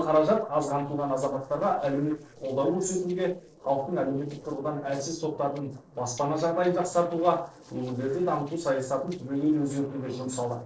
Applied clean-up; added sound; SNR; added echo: neural separator model SepFormer DNS4.